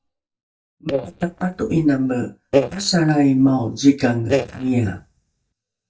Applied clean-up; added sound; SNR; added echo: neural mask model DeepFilterNet 3.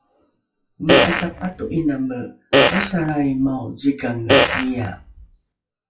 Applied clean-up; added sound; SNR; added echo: classical method WPE with log-MMSE.